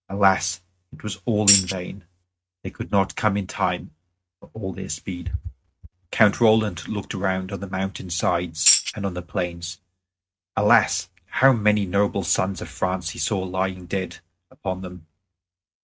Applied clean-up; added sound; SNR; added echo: neural mask model RNNoise.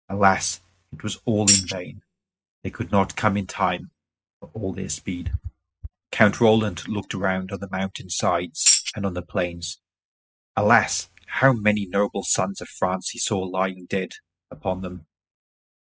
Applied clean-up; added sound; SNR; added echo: classical method spectral subtraction.